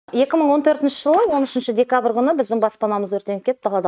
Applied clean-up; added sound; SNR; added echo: neural mask model RNNoise.